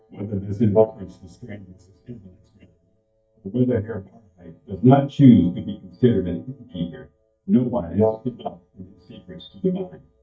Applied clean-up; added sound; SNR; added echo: neural mask model DeepFilterNet 3.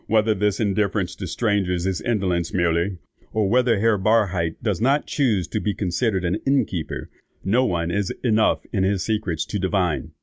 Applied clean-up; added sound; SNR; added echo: none; none; none; none.